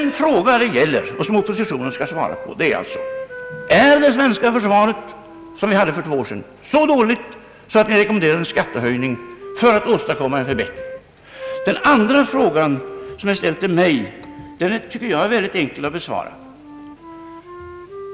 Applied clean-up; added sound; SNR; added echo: none; Wind instrument, woodwind instrument; 16 dB; none.